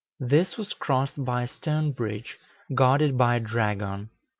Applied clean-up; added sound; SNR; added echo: none; none; none; none.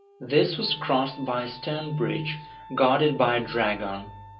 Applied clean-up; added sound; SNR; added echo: none; Wind instrument, woodwind instrument; 19 dB; reverberation time 0.3 s.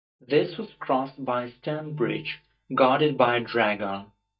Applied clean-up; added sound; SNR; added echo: neural mask model DeepFilterNet 3.